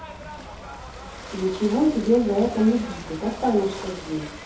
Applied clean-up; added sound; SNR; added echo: none; Ocean / Boat, Water vehicle; 13 dB; reverberation time 0.5 s.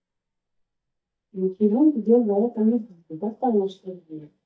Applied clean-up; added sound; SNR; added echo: neural mask model DeepFilterNet 3.